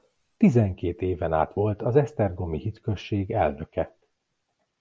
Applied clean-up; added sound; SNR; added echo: none; none; none; none.